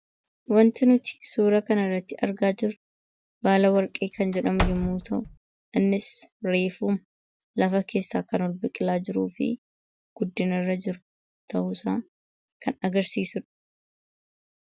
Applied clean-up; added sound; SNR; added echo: none; Slam / Wood; 7 dB; none.